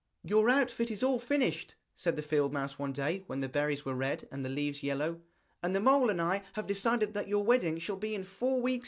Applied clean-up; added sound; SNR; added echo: none; none; none; none.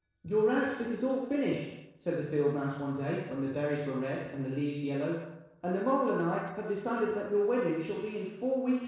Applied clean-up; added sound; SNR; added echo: neural separator model SepFormer DNS4.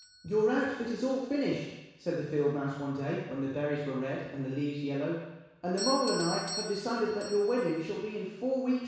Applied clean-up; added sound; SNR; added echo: none; Doorbell; 14 dB; reverberation time 1.1 s.